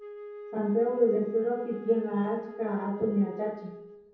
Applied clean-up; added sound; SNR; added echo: none; Wind instrument, woodwind instrument; 14 dB; reverberation time 0.9 s.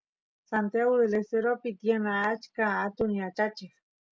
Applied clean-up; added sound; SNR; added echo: none; none; none; none.